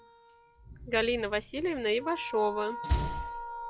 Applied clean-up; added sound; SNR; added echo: classical method log-MMSE.